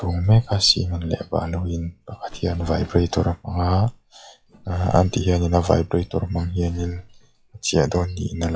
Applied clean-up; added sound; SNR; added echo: classical method log-MMSE.